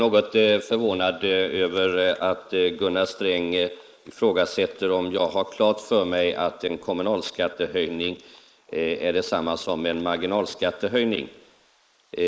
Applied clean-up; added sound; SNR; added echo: neural mask model Resemble Enhance denoiser.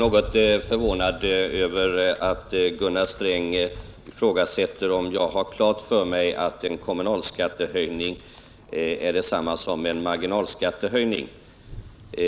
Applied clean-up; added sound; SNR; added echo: none; Thunder; 18 dB; none.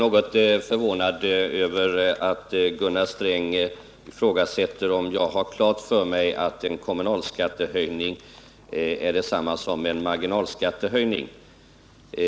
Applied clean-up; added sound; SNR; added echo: none; none; none; none.